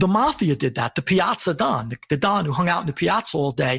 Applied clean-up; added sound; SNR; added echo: none; none; none; none.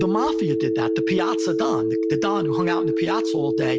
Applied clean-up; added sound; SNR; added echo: none; Telephone; -4 dB; none.